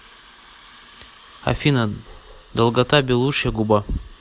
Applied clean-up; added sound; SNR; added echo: none; none; none; none.